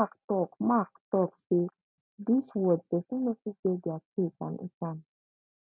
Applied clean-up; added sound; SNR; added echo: none; none; none; none.